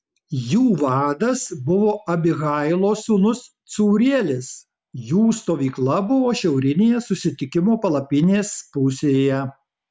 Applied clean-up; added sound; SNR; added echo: none; none; none; none.